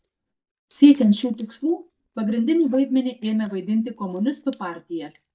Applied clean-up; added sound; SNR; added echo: neural mask model DeepFilterNet 3.